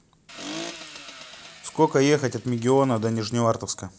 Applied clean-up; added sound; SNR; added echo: none; Accelerating, revving, vroom; 16 dB; none.